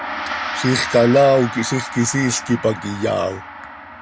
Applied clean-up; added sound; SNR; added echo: none; Gong; 10 dB; none.